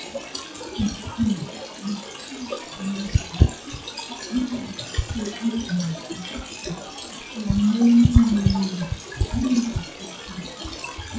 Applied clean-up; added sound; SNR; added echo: classical method WPE with log-MMSE.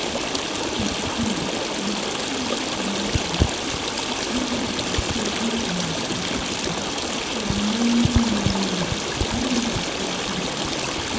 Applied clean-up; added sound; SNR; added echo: none; Stream; -5 dB; reverberation time 0.9 s.